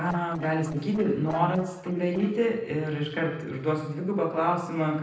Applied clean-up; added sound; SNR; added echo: neural separator model SepFormer DNS4.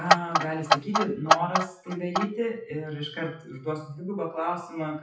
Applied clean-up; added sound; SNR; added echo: classical method WPE with log-MMSE.